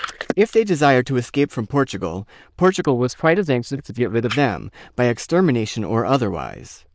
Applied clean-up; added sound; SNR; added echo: neural diffusion model UNIVERSE++.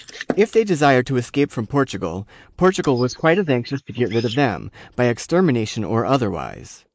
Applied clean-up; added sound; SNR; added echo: neural mask model Resemble Enhance denoiser.